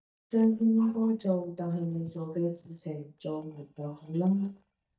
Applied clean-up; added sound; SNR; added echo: neural mask model DeepFilterNet 3.